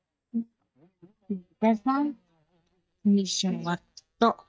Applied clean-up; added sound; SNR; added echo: neural mask model DeepFilterNet 3.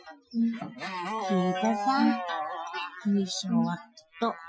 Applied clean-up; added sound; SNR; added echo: classical method Wiener filter.